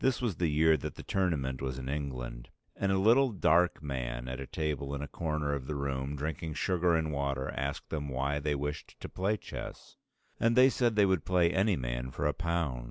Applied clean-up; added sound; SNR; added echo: none; none; none; none.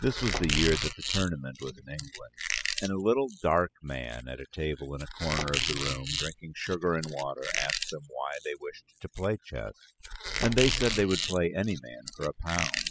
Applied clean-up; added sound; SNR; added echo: classical method spectral subtraction.